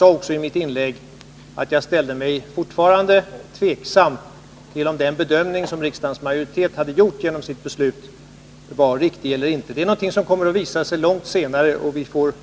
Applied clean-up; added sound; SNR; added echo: none; none; none; none.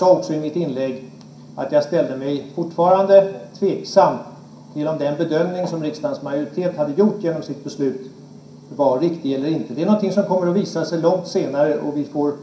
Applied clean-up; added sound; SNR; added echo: none; none; none; reverberation time 0.5 s.